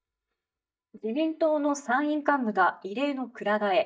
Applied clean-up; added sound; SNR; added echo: neural mask model DeepFilterNet 3.